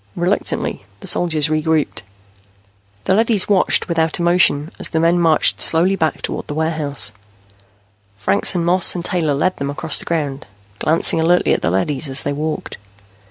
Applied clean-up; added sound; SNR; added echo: none; none; none; none.